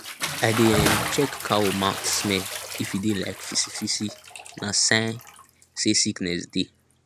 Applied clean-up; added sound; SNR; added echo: none; Bathtub (filling or washing) / Splash, splatter; 6 dB; none.